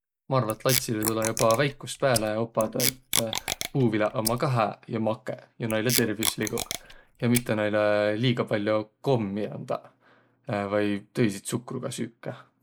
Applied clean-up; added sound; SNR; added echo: neural mask model Resemble Enhance denoiser.